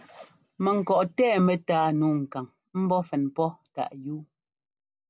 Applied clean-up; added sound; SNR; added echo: none; none; none; none.